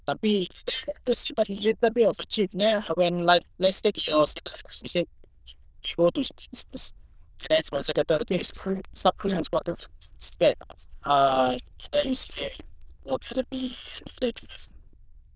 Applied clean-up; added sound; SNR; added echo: neural diffusion model UNIVERSE++.